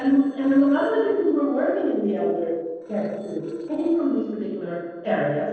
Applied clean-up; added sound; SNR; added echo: neural separator model SepFormer DNS4.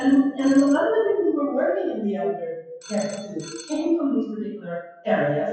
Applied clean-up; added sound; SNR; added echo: classical method WPE with log-MMSE.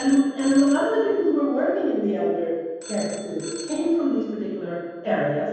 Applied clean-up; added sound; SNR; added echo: none; Telephone; 19 dB; reverberation time 1.2 s.